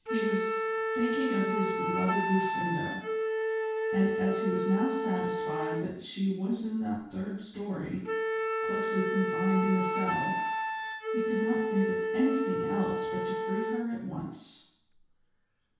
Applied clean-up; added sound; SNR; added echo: none; Wind instrument, woodwind instrument; 0 dB; reverberation time 0.6 s.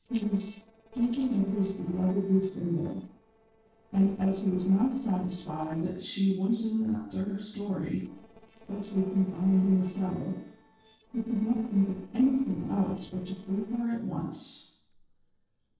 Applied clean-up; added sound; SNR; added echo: neural separator model SepFormer DNS4.